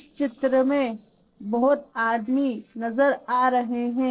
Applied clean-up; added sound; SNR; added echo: neural separator model SepFormer DNS4.